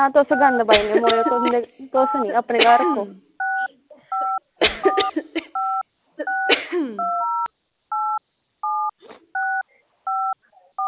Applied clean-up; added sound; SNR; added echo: none; Cough + Telephone; 0 dB; none.